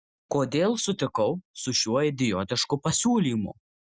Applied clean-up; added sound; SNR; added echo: none; none; none; none.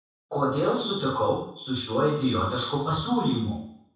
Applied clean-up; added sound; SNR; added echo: none; none; none; reverberation time 0.7 s.